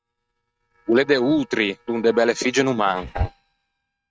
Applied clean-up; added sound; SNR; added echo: neural mask model RNNoise.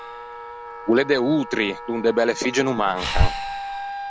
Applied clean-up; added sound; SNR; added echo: none; Breathing + Wind instrument, woodwind instrument; 4 dB; none.